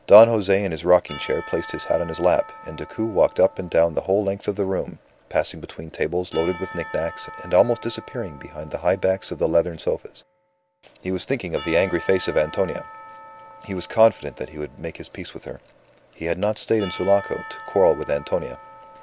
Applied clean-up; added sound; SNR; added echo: none; Church bell / Percussion; 18 dB; none.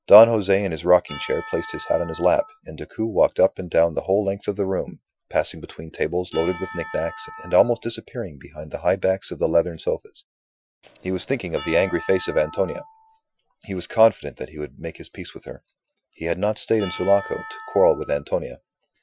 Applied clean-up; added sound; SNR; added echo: classical method Wiener filter.